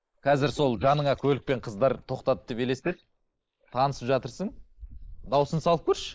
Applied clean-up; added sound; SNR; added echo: neural mask model Resemble Enhance denoiser.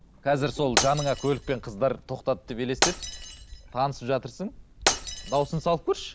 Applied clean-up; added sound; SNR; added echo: none; Shatter; 5 dB; none.